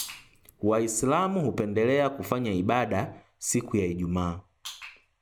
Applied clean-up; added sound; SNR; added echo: none; none; none; none.